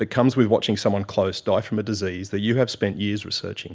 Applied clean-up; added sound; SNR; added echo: none; none; none; none.